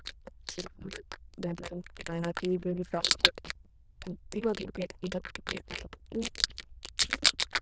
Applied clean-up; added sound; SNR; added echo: neural diffusion model UNIVERSE++.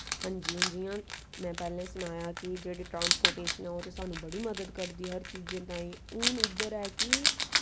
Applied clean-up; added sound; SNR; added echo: none; Wild animals; -4 dB; none.